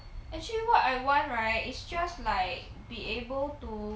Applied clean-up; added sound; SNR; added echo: none; none; none; none.